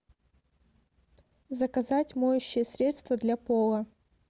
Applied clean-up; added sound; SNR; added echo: none; none; none; none.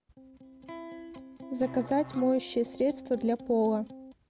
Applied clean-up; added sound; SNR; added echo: none; Electric guitar + Musical instrument; 14 dB; none.